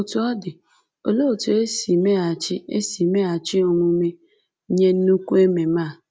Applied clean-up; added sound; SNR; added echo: none; none; none; none.